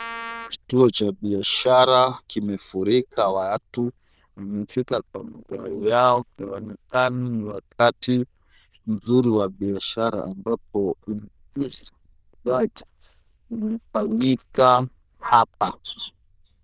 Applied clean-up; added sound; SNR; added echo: neural diffusion model UNIVERSE++.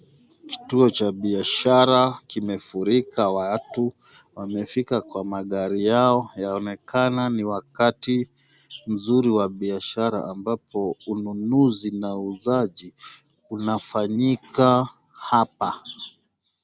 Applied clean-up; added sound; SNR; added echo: none; none; none; none.